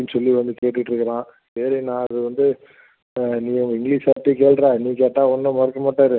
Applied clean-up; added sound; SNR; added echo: none; none; none; none.